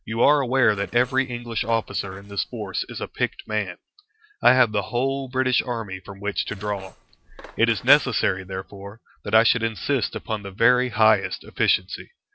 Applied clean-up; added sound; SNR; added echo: neural separator model SepFormer DNS4.